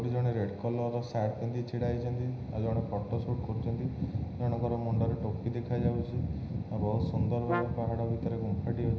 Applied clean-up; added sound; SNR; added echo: none; Brass instrument; 6 dB; reverberation time 0.9 s.